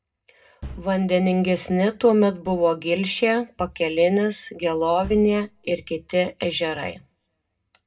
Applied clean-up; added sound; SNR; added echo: none; Bass drum; 17 dB; reverberation time 0.2 s.